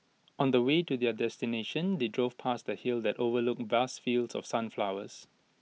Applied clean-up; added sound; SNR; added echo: none; none; none; none.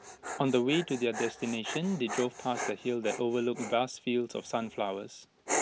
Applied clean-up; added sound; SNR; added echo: none; Dog; 8 dB; none.